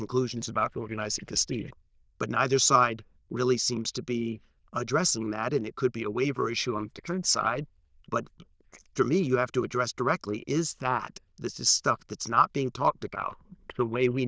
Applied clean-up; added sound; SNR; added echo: neural diffusion model UNIVERSE++.